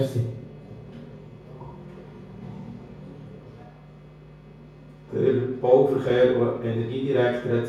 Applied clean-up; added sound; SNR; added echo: none; none; none; reverberation time 0.6 s.